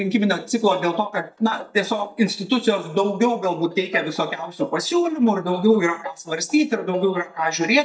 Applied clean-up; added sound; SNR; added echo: neural mask model DeepFilterNet 3.